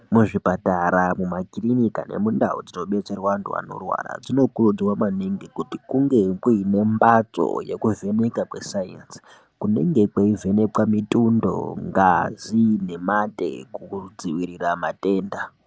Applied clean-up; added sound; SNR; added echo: none; none; none; none.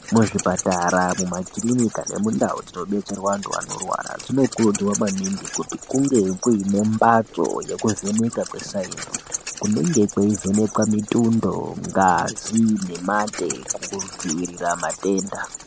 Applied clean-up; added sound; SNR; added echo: none; Wild animals; 11 dB; none.